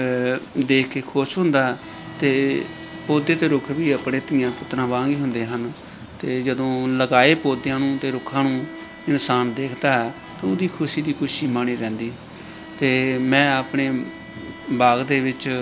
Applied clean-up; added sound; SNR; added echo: none; Bowed string instrument + Applause; 17 dB; none.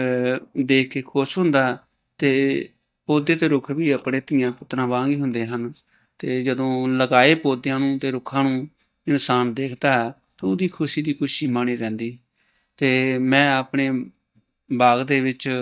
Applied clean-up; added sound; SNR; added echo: neural mask model DeepFilterNet 3.